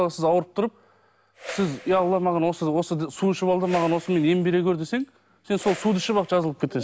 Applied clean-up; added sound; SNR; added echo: none; Whoosh, swoosh, swish; 17 dB; none.